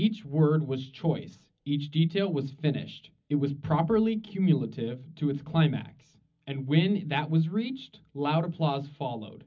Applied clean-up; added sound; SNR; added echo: none; none; none; reverberation time 0.4 s.